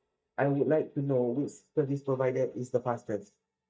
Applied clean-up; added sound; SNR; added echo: neural mask model DeepFilterNet 3.